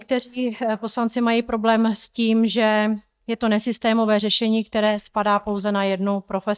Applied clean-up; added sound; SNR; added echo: neural mask model DeepFilterNet 3.